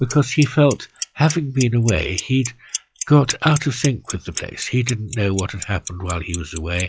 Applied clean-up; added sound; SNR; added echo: classical method log-MMSE.